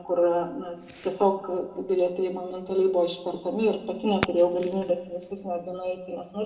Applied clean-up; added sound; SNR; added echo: none; Fireworks; 17 dB; reverberation time 1.7 s.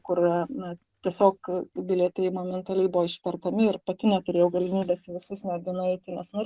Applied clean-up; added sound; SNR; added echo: none; none; none; none.